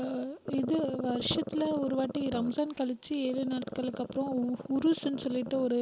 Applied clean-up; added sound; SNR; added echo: none; Growling; 10 dB; none.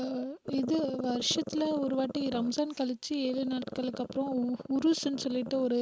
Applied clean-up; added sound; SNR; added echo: neural mask model RNNoise.